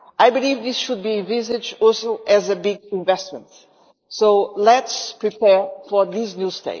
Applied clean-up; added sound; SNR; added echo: neural mask model Resemble Enhance denoiser.